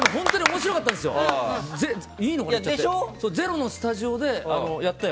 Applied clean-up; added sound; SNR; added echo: none; none; none; none.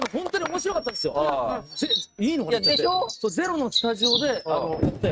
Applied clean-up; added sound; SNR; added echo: neural mask model RNNoise.